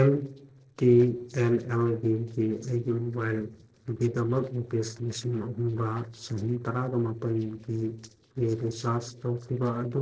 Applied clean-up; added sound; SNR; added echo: neural separator model SepFormer DNS4.